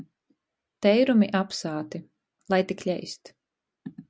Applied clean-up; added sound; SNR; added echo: none; none; none; none.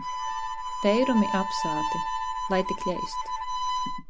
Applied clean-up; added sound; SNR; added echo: none; Harmonica; 0 dB; none.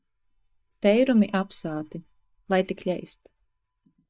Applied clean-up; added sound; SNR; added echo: neural mask model DeepFilterNet 3.